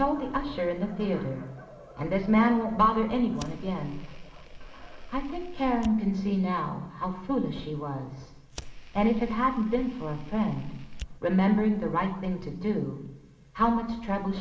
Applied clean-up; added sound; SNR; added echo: none; Fire; 13 dB; reverberation time 0.9 s.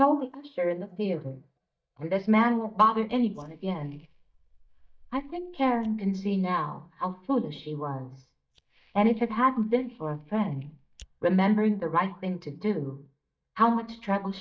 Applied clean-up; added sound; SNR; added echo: neural mask model DeepFilterNet 3.